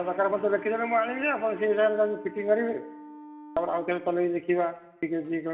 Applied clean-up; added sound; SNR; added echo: none; Wind instrument, woodwind instrument; 18 dB; reverberation time 0.8 s.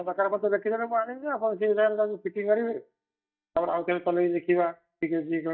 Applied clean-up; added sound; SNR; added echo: neural mask model DeepFilterNet 3.